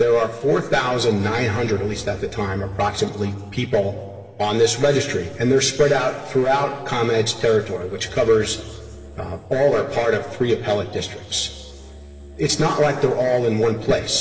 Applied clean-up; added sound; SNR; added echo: none; Musical instrument; 20 dB; reverberation time 2.0 s.